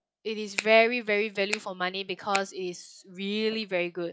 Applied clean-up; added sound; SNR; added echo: classical method log-MMSE.